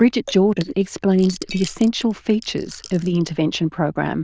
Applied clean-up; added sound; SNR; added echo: neural diffusion model UNIVERSE++.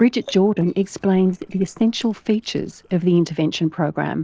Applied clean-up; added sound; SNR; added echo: neural separator model SepFormer DNS4.